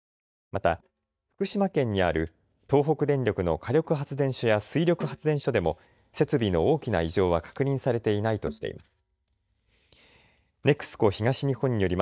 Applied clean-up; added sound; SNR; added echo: neural mask model DeepFilterNet 3.